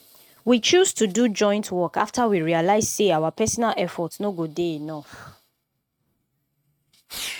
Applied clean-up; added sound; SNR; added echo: neural mask model RNNoise.